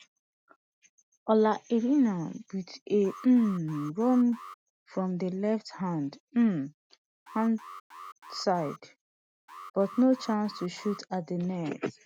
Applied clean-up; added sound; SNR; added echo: none; Alarm; 17 dB; none.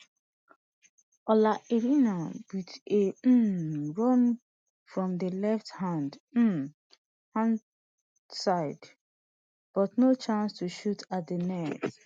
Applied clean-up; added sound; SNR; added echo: none; none; none; none.